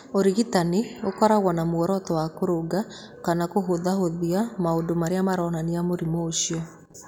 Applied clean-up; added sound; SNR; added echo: none; none; none; none.